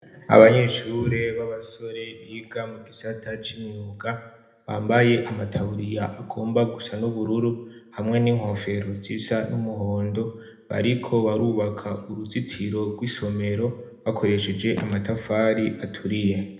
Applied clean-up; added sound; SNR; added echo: none; Telephone; 14 dB; reverberation time 0.9 s.